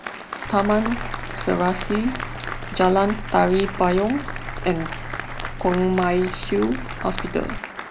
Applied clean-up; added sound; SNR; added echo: none; Applause + Crackle; 7 dB; none.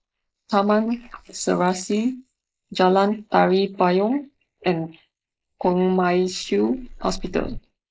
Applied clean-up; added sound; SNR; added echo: neural mask model Resemble Enhance denoiser.